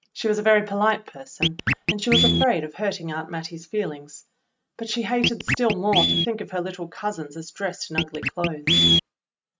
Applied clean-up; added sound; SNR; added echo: neural mask model RNNoise.